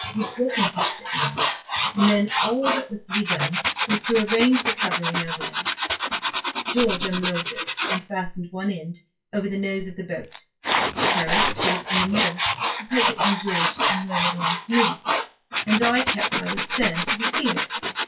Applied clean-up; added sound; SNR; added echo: classical method WPE with log-MMSE.